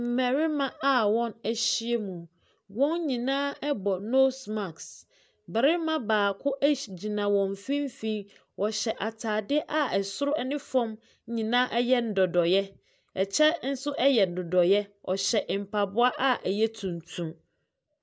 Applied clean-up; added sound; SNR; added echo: none; none; none; none.